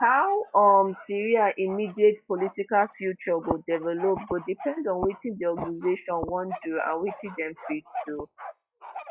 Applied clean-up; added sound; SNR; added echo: classical method log-MMSE.